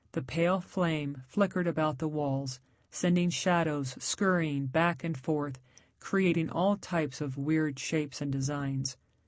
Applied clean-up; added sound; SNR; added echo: none; none; none; none.